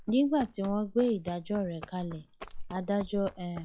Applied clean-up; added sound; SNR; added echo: classical method log-MMSE.